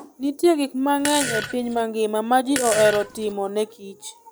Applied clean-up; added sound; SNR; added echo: none; Fart; 6 dB; none.